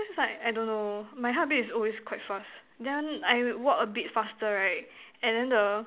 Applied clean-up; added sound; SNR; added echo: none; none; none; none.